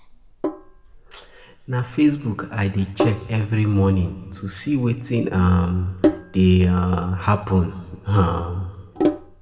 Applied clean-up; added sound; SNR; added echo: none; Sink (filling or washing); 9 dB; reverberation time 1.1 s.